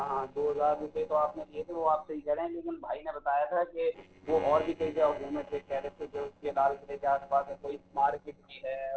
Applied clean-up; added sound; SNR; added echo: neural separator model SepFormer DNS4.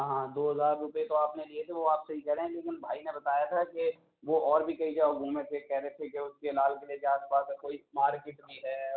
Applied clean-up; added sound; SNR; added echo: none; none; none; none.